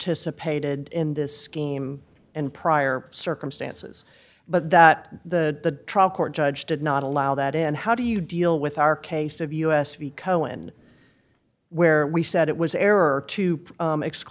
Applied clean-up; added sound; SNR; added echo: none; none; none; none.